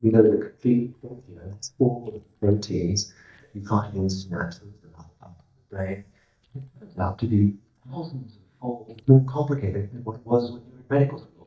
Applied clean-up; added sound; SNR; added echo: neural mask model DeepFilterNet 3.